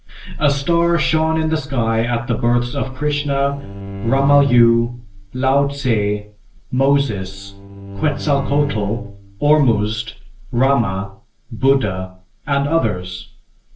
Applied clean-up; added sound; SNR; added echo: neural separator model SepFormer DNS4.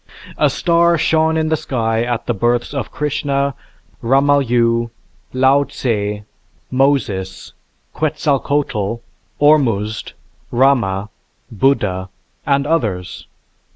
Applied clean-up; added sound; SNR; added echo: none; none; none; none.